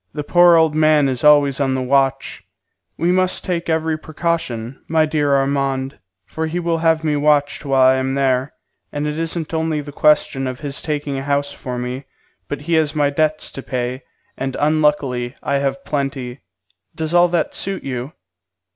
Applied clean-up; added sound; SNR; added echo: none; none; none; none.